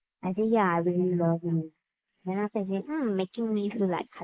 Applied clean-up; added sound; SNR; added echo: neural mask model Resemble Enhance denoiser.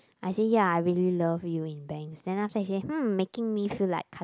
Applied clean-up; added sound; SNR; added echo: none; none; none; none.